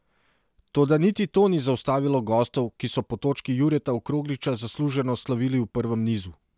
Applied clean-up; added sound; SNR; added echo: none; none; none; none.